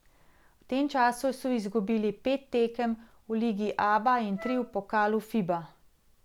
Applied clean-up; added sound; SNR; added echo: none; Wind instrument, woodwind instrument; 16 dB; none.